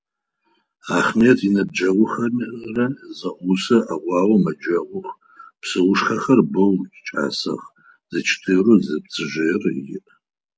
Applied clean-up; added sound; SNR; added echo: none; none; none; none.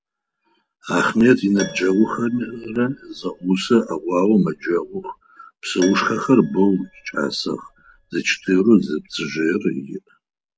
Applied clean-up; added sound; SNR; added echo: none; Keyboard (musical); 20 dB; none.